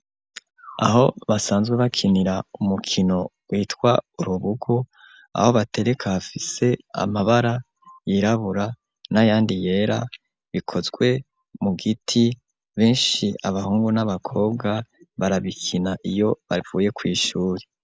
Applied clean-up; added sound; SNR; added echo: none; none; none; none.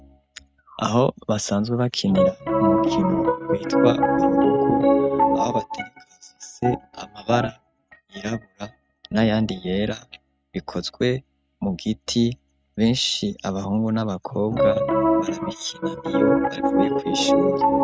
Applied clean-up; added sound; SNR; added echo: neural mask model RNNoise.